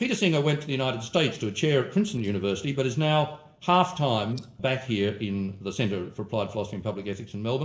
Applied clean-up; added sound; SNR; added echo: neural separator model SepFormer DNS4.